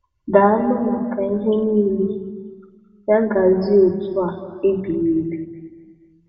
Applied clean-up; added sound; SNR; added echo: none; none; none; reverberation time 1.6 s.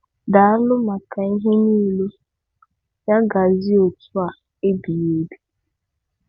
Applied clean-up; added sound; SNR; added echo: none; none; none; none.